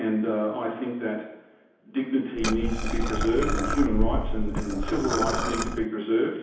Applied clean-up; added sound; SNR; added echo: none; Liquid; -1 dB; reverberation time 0.9 s.